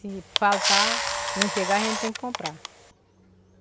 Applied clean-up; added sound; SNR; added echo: none; Camera; -1 dB; none.